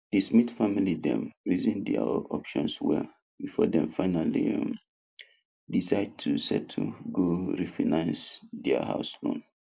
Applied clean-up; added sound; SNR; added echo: neural mask model Resemble Enhance denoiser.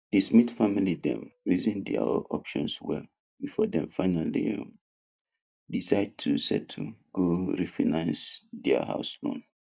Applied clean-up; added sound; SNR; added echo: neural mask model DeepFilterNet 3.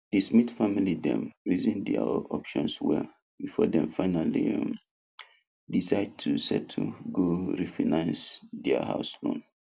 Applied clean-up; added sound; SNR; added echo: none; none; none; none.